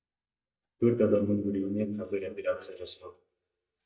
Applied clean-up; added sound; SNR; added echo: neural mask model DeepFilterNet 3.